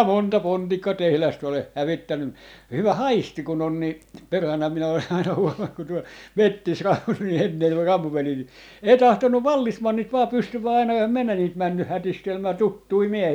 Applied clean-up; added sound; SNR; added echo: none; none; none; none.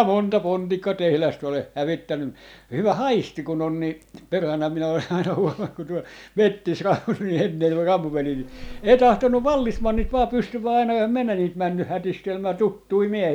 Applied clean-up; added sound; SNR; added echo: none; Insect; 9 dB; none.